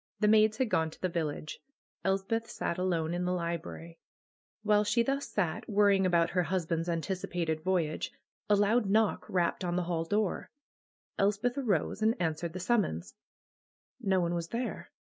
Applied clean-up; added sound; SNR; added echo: none; none; none; none.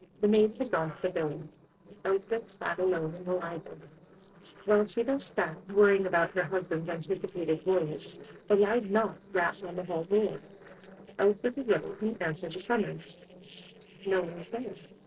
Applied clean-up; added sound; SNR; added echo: neural separator model SepFormer DNS4.